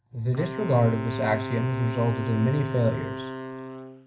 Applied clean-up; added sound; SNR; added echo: none; Wind instrument, woodwind instrument; 8 dB; reverberation time 0.5 s.